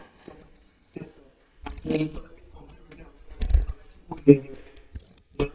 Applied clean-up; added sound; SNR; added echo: neural mask model DeepFilterNet 3.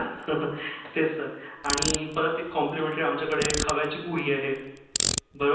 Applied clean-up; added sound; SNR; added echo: none; Ratchet, pawl; 5 dB; reverberation time 0.9 s.